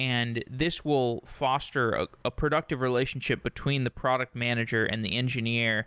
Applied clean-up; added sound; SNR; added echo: none; none; none; none.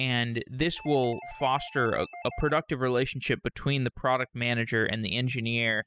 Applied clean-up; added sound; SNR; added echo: classical method spectral subtraction.